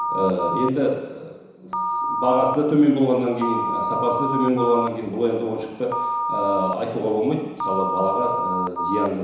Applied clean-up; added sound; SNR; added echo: none; Telephone; 4 dB; reverberation time 1.0 s.